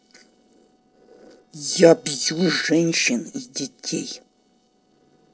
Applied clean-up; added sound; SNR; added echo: neural separator model SepFormer DNS4.